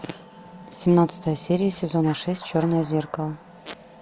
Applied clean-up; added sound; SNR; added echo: none; none; none; none.